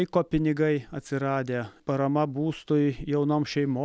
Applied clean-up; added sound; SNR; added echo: none; none; none; none.